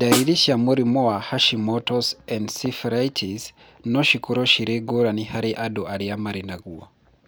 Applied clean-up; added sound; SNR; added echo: none; Snare drum; 3 dB; none.